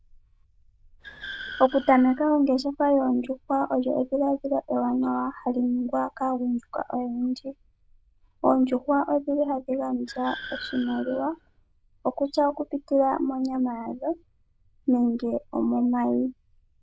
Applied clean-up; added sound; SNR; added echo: neural diffusion model UNIVERSE++.